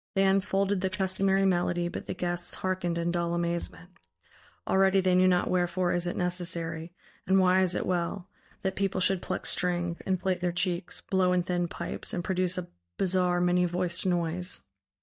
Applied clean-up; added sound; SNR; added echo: neural mask model DeepFilterNet 3.